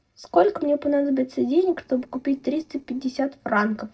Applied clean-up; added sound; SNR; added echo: neural separator model SepFormer DNS4.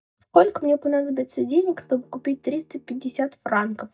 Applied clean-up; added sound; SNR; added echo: neural mask model DeepFilterNet 3.